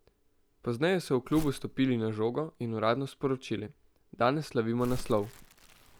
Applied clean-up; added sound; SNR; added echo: none; Crumpling, crinkling; 14 dB; none.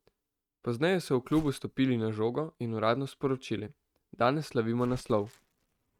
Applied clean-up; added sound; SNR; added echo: neural mask model RNNoise.